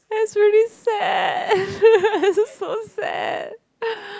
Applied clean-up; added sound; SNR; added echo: none; none; none; none.